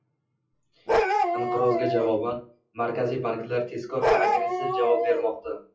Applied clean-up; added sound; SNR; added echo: classical method WPE with log-MMSE.